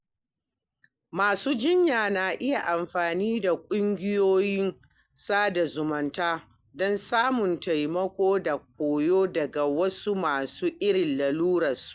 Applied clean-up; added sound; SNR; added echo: none; none; none; none.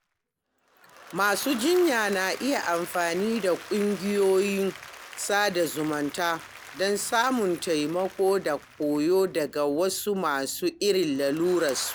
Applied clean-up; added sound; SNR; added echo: none; Applause / Crowd; 18 dB; none.